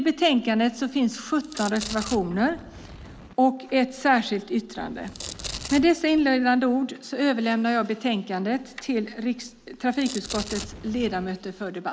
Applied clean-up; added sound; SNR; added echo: none; Wind + Domestic sounds, home sounds; 15 dB; none.